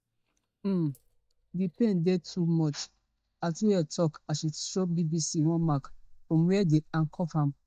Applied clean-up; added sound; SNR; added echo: neural mask model DeepFilterNet 3.